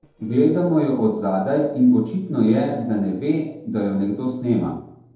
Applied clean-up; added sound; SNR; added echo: neural separator model SepFormer DNS4.